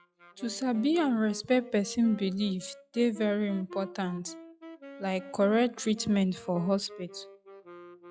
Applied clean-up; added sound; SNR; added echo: classical method log-MMSE.